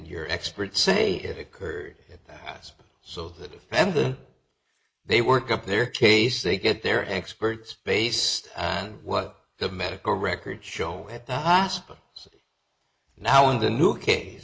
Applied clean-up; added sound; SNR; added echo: neural mask model Resemble Enhance denoiser.